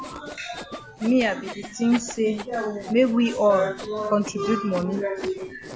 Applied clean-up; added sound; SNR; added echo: none; Sawing; 16 dB; none.